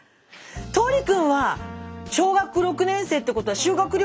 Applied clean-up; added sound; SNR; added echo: none; none; none; none.